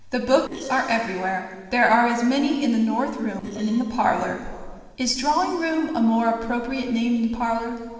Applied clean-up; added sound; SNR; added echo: neural separator model SepFormer DNS4.